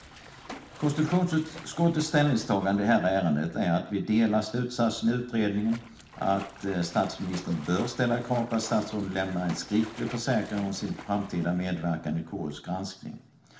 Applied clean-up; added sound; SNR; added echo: none; Splash, splatter; 19 dB; reverberation time 0.6 s.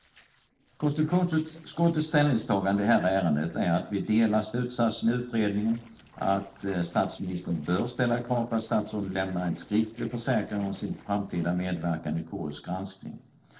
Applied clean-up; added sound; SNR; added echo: neural separator model SepFormer DNS4.